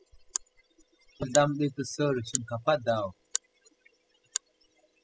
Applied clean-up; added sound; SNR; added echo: classical method spectral subtraction.